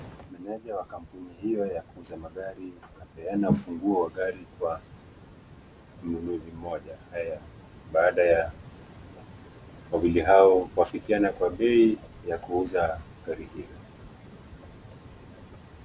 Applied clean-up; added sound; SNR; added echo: none; none; none; none.